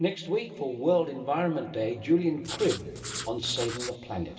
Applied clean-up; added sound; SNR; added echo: none; Writing; 9 dB; reverberation time 2.5 s.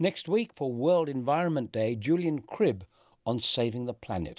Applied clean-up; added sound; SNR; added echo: none; none; none; none.